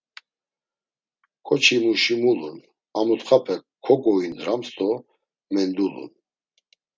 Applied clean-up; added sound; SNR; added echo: none; none; none; none.